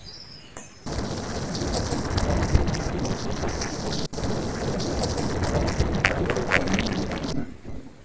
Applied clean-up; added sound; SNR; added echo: neural separator model SepFormer DNS4.